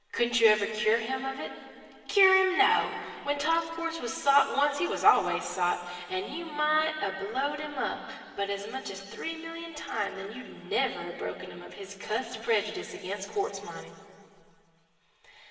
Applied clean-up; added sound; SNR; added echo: none; none; none; reverberation time 2.3 s.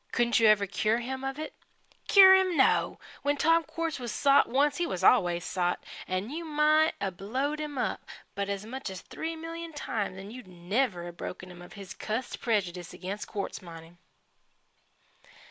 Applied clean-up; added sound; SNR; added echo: none; none; none; none.